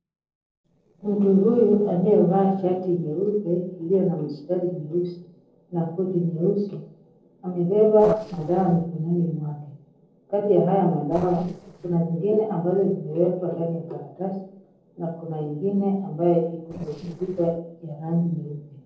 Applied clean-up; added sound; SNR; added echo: neural separator model SepFormer DNS4.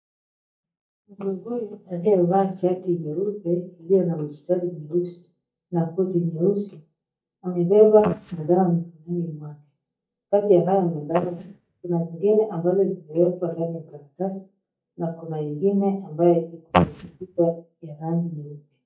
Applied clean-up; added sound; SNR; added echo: neural mask model DeepFilterNet 3.